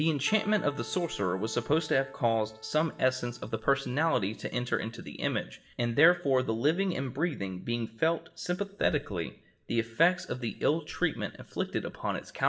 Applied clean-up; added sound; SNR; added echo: none; Keyboard (musical); 20 dB; reverberation time 0.6 s.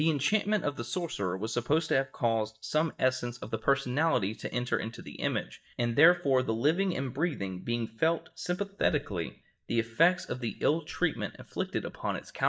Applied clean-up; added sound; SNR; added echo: neural mask model DeepFilterNet 3.